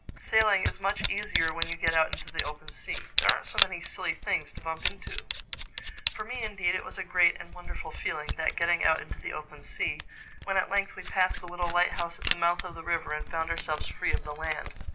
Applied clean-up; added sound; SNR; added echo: none; Camera; 4 dB; none.